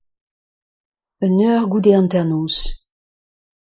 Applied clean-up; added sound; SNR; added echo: neural mask model Resemble Enhance denoiser.